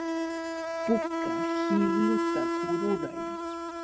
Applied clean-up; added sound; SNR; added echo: neural mask model RNNoise.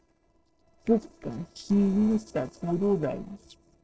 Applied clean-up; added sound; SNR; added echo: neural separator model SepFormer DNS4.